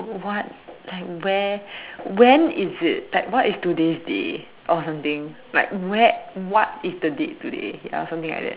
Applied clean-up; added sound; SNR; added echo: none; none; none; none.